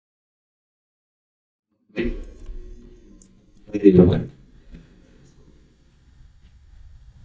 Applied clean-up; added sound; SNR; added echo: neural mask model DeepFilterNet 3.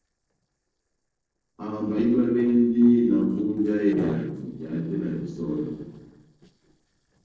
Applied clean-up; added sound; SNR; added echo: neural separator model SepFormer DNS4.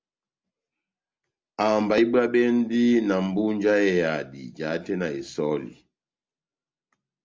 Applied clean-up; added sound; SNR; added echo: none; none; none; none.